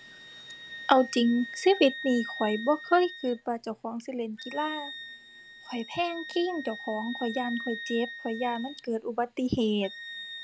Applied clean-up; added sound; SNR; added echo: none; Wind instrument, woodwind instrument; 13 dB; none.